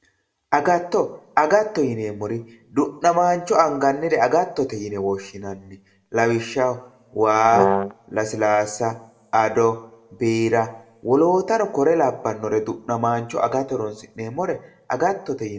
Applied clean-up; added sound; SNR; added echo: none; Brass instrument; -1 dB; reverberation time 0.5 s.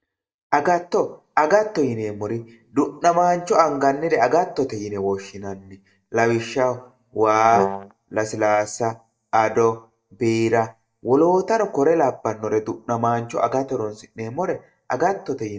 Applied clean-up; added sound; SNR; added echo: neural mask model DeepFilterNet 3.